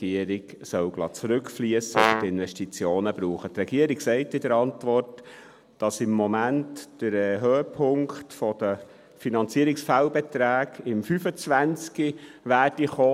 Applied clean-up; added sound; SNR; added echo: none; Brass instrument; 0 dB; none.